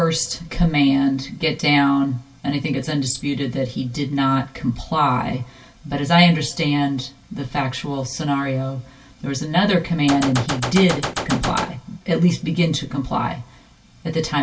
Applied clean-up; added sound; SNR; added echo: none; Gunshot, gunfire; 5 dB; reverberation time 0.2 s.